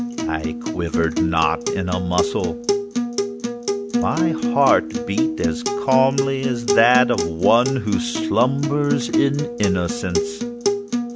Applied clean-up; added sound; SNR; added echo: none; Acoustic guitar; 1 dB; none.